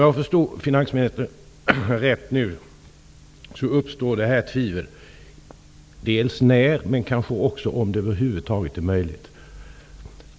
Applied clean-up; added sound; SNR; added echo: none; none; none; none.